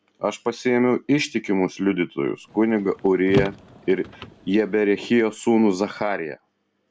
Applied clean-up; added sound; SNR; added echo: none; Car; 11 dB; none.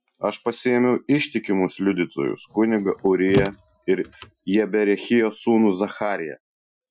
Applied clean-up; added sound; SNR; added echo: classical method Wiener filter.